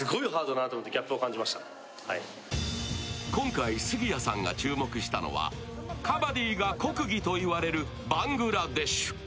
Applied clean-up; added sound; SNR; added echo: none; none; none; none.